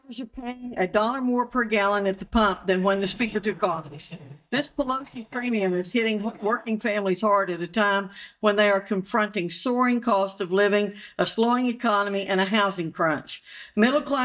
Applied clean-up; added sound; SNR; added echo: neural mask model DeepFilterNet 3.